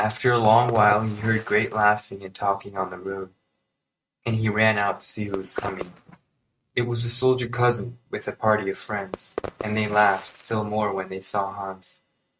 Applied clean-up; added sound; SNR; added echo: neural mask model RNNoise.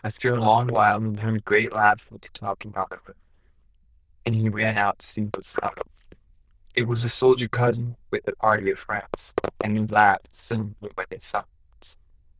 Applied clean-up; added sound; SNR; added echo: neural diffusion model UNIVERSE++.